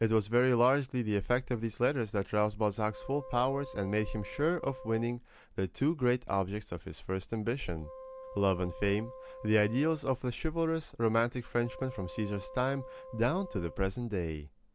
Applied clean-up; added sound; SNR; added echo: none; Wind instrument, woodwind instrument; 17 dB; none.